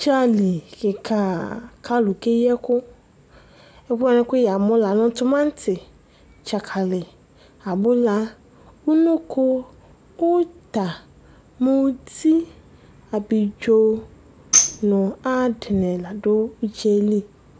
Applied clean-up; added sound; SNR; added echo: none; Tambourine; 2 dB; none.